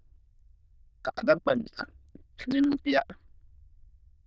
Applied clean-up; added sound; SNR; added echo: neural diffusion model UNIVERSE++.